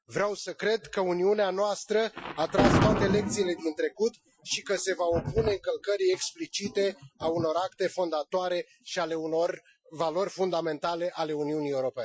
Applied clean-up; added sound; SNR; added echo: classical method Wiener filter.